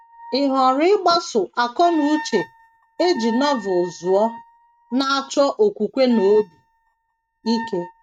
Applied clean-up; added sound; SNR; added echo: neural mask model RNNoise.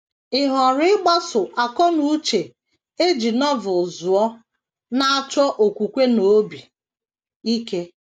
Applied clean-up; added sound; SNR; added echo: none; none; none; none.